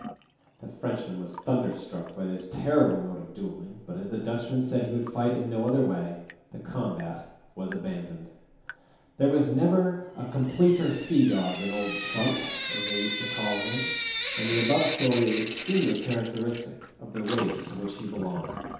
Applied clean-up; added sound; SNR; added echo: none; Drip / Sink (filling or washing); 6 dB; reverberation time 0.8 s.